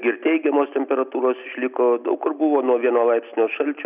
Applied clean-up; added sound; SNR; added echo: none; none; none; none.